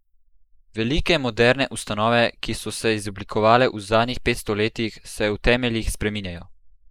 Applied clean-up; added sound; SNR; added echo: neural mask model Resemble Enhance denoiser.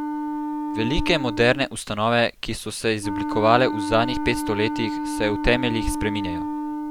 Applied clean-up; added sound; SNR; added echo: none; Wind instrument, woodwind instrument; 5 dB; none.